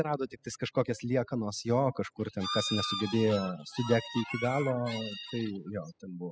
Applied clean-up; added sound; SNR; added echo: classical method spectral subtraction.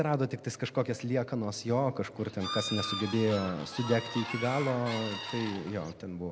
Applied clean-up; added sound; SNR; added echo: none; Bird / Fowl; 7 dB; none.